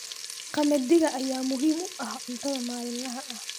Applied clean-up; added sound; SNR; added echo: none; Frying (food); 10 dB; none.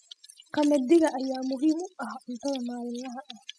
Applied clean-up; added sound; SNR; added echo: classical method spectral subtraction.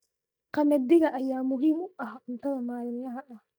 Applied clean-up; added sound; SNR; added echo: neural mask model DeepFilterNet 3.